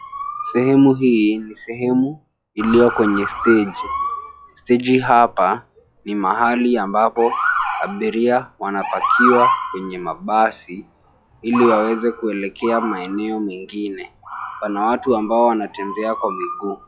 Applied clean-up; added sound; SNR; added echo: classical method log-MMSE.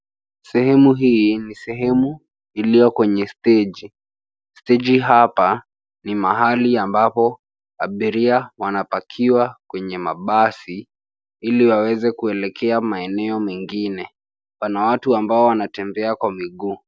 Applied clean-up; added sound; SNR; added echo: none; none; none; none.